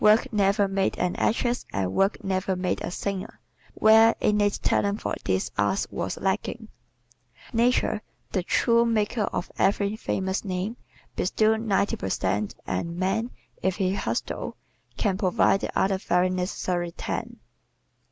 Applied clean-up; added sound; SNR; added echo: none; none; none; none.